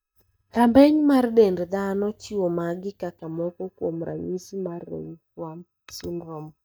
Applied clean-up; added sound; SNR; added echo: neural mask model DeepFilterNet 3.